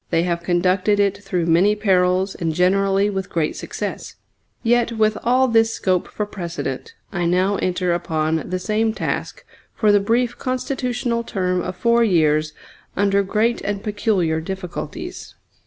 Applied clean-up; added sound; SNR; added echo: none; none; none; none.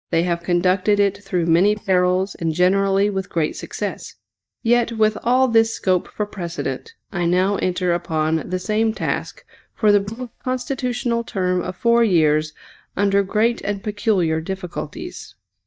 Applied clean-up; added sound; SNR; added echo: neural mask model DeepFilterNet 3.